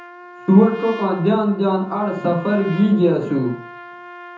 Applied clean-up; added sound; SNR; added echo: none; Trumpet; 18 dB; reverberation time 0.6 s.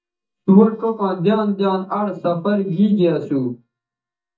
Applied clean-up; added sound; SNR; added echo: neural mask model DeepFilterNet 3.